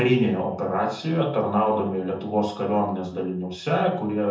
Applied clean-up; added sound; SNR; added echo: none; none; none; reverberation time 0.6 s.